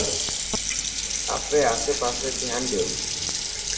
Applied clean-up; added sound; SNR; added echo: none; Water tap, faucet; -1 dB; reverberation time 0.7 s.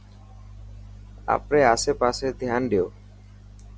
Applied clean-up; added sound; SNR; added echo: none; none; none; none.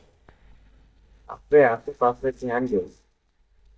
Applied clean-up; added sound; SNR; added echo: neural mask model DeepFilterNet 3.